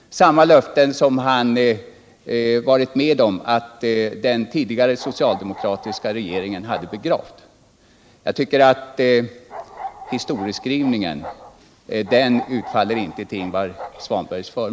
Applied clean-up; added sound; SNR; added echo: none; Bark; 15 dB; none.